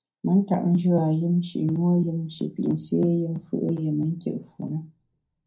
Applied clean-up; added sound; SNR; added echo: none; none; none; reverberation time 0.2 s.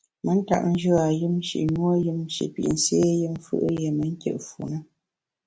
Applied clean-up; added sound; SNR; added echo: none; none; none; none.